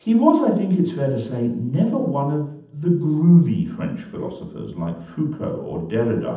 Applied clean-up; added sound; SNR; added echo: none; none; none; reverberation time 0.8 s.